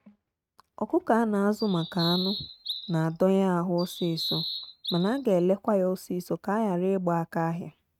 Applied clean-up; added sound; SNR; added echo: neural mask model RNNoise.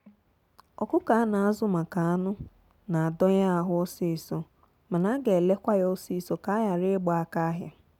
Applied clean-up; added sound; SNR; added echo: none; none; none; none.